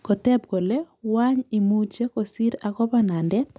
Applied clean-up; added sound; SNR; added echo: none; none; none; none.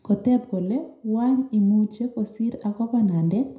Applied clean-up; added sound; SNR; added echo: none; none; none; reverberation time 0.4 s.